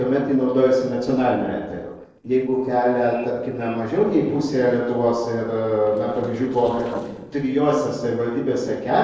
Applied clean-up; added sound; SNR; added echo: neural separator model SepFormer DNS4.